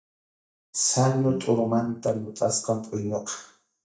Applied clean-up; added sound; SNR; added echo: neural mask model DeepFilterNet 3.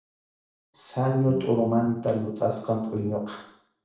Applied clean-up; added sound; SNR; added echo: neural separator model SepFormer DNS4.